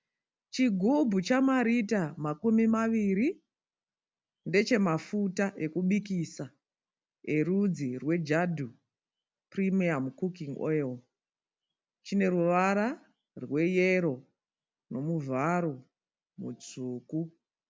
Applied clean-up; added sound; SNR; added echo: none; none; none; none.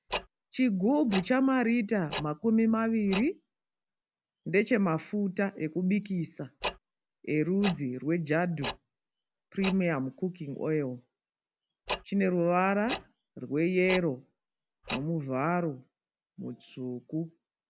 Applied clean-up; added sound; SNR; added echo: none; Tick-tock; 11 dB; none.